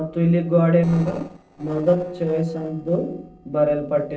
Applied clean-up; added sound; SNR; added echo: neural separator model SepFormer DNS4.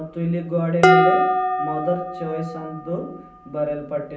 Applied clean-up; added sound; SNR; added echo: none; Dishes, pots, and pans; -3 dB; reverberation time 0.6 s.